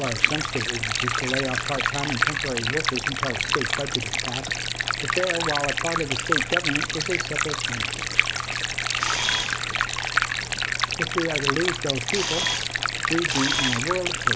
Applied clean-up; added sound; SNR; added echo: none; Stream + Camera; -4 dB; none.